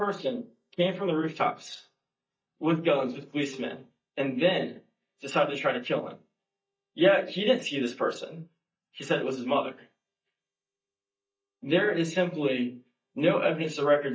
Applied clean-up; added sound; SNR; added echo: neural mask model DeepFilterNet 3.